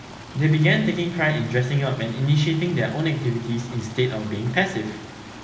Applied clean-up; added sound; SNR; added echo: none; Stream; 16 dB; reverberation time 0.8 s.